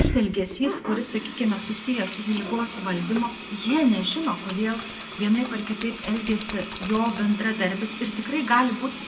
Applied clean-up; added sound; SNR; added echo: none; Sink (filling or washing); 9 dB; reverberation time 0.4 s.